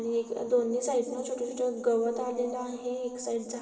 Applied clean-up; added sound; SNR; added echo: none; none; none; reverberation time 2.7 s.